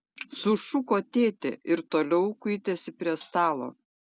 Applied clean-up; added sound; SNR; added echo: none; none; none; none.